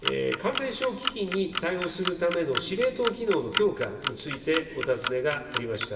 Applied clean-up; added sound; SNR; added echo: none; Clock; 0 dB; reverberation time 2.0 s.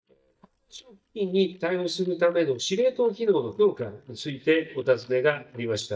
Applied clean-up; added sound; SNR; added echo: neural mask model DeepFilterNet 3.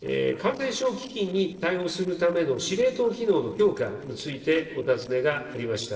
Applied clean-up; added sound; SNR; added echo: neural separator model SepFormer DNS4.